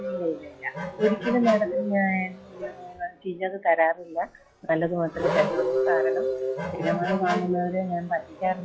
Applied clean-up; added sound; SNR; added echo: classical method log-MMSE.